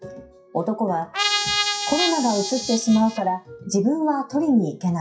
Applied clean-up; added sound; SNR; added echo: classical method WPE with log-MMSE.